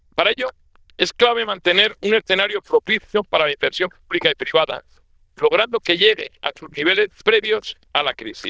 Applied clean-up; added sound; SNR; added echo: neural diffusion model UNIVERSE++.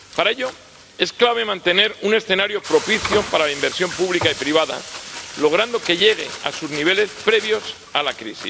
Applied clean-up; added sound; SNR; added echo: none; Frying (food); 13 dB; none.